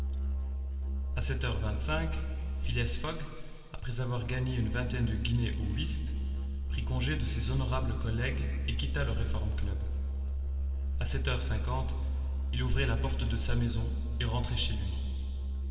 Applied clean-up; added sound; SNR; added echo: none; Musical instrument; -1 dB; reverberation time 2.9 s.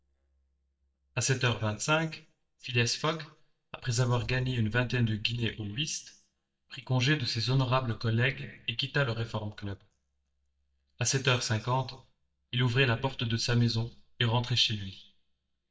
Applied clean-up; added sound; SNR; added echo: neural mask model DeepFilterNet 3.